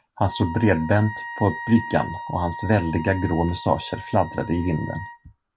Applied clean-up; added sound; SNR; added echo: none; Wind instrument, woodwind instrument; 12 dB; none.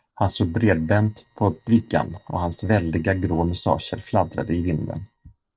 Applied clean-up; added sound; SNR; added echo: neural separator model SepFormer DNS4.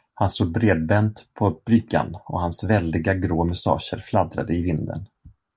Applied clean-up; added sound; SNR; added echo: none; none; none; none.